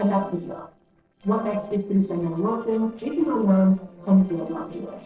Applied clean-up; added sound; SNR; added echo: neural separator model SepFormer DNS4.